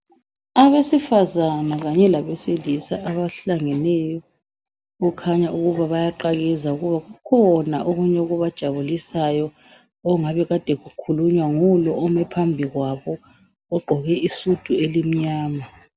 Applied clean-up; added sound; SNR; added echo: none; none; none; none.